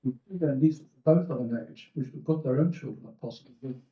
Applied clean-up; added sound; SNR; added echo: neural mask model DeepFilterNet 3.